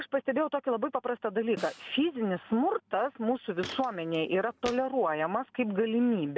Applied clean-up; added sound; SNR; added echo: none; Walk, footsteps + Snare drum; 18 dB; none.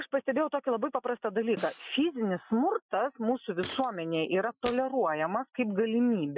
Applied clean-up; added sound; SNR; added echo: classical method Wiener filter.